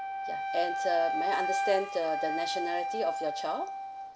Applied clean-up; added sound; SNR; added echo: none; Wind instrument, woodwind instrument; 0 dB; reverberation time 0.5 s.